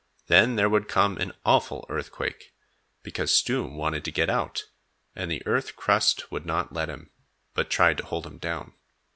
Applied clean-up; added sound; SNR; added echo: none; none; none; none.